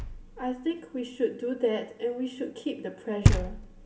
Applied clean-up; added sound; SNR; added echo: none; Knock; -1 dB; reverberation time 0.5 s.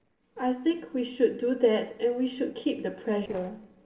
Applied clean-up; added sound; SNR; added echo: neural separator model SepFormer DNS4.